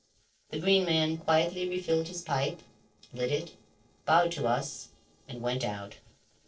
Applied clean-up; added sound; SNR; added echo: neural separator model SepFormer DNS4.